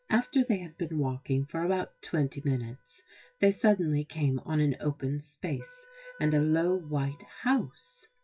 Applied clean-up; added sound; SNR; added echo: classical method WPE with log-MMSE.